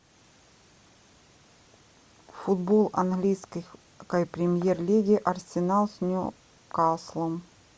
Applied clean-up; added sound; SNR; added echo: none; none; none; none.